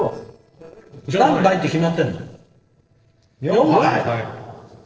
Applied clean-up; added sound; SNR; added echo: neural separator model SepFormer DNS4.